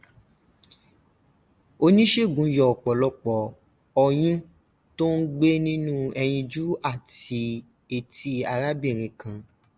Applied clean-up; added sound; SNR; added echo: none; none; none; none.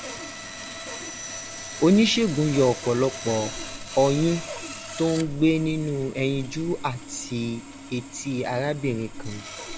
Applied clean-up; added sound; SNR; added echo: none; Sawing; 11 dB; none.